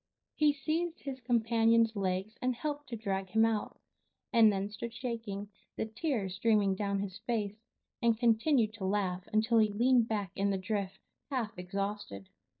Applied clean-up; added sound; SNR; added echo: neural mask model DeepFilterNet 3.